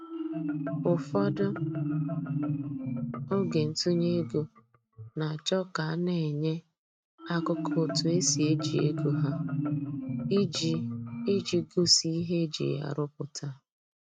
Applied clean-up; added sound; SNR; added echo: neural mask model RNNoise.